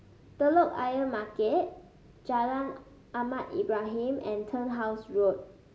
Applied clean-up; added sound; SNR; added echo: none; none; none; none.